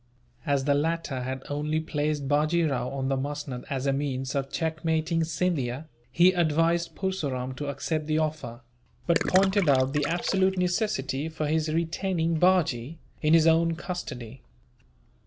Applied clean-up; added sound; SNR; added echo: none; Gurgling; 7 dB; none.